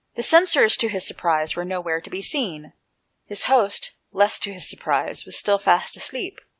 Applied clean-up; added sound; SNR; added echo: none; none; none; none.